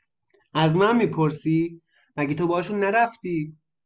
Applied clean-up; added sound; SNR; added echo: none; none; none; none.